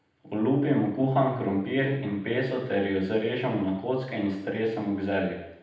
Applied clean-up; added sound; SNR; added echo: none; none; none; reverberation time 0.8 s.